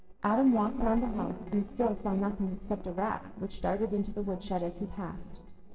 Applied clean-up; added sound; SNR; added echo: neural separator model SepFormer DNS4.